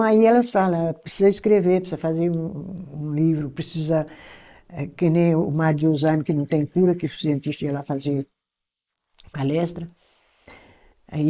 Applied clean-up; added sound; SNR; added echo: neural mask model Resemble Enhance denoiser.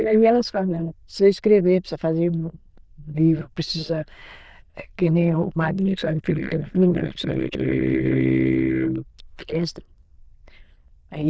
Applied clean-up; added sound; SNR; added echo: neural diffusion model UNIVERSE++.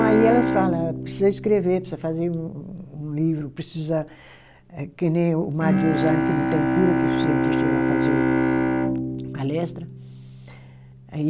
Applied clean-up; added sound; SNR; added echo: none; Bowed string instrument; 0 dB; none.